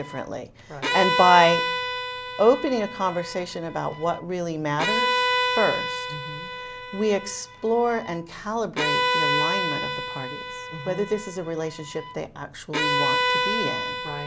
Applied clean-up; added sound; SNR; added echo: none; Bowed string instrument; 1 dB; none.